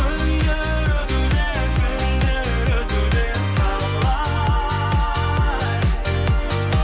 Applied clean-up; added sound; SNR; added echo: none; none; none; none.